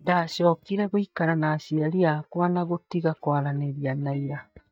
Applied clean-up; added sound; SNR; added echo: neural mask model DeepFilterNet 3.